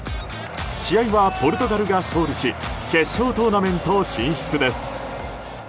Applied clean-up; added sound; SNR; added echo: none; none; none; none.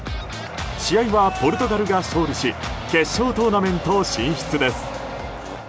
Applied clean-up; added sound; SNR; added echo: none; Fart; 17 dB; none.